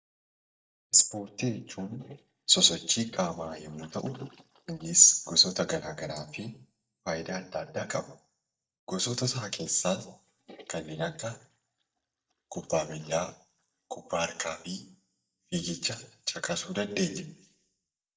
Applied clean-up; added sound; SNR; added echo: neural mask model DeepFilterNet 3.